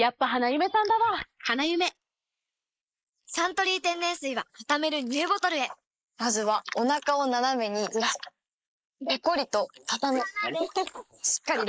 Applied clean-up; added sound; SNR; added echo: neural mask model Resemble Enhance denoiser.